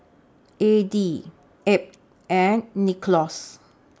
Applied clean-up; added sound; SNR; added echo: none; none; none; none.